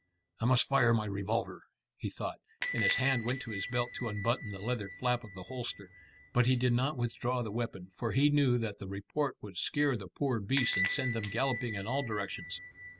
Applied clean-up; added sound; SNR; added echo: none; Door / Bell; -1 dB; none.